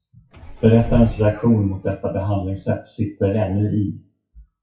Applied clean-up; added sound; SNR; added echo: classical method WPE with log-MMSE.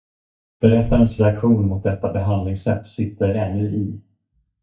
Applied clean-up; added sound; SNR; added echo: neural mask model DeepFilterNet 3.